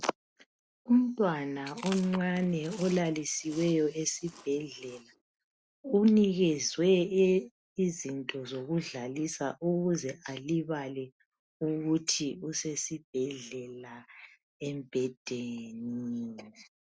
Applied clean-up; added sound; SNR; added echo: none; Chewing, mastication; 18 dB; none.